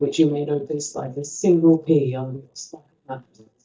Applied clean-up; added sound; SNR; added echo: neural mask model DeepFilterNet 3.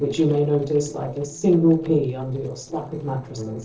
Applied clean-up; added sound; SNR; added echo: neural separator model SepFormer DNS4.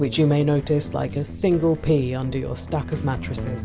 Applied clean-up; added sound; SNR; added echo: none; none; none; none.